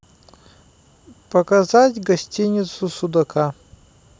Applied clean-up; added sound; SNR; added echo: none; none; none; none.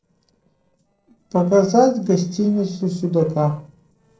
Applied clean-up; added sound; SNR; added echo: neural separator model SepFormer DNS4.